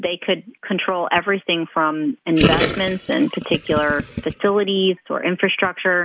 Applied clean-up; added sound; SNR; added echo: none; Gurgling; 3 dB; none.